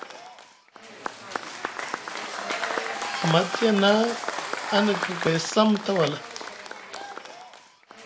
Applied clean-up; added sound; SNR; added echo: none; Applause / Crowd / Cheering; 6 dB; none.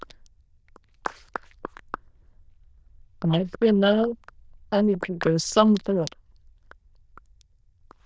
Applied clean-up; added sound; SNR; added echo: neural diffusion model UNIVERSE++.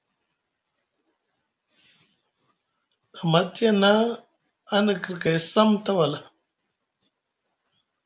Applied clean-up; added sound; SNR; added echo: none; none; none; none.